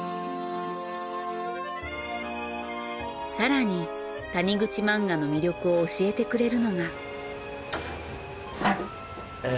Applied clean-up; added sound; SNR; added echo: none; none; none; none.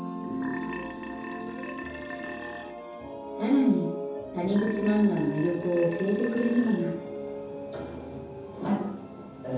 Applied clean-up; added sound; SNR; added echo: none; Burping, eructation; 12 dB; reverberation time 0.9 s.